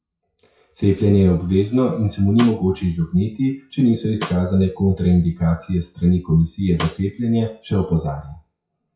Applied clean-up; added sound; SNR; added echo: classical method WPE with log-MMSE.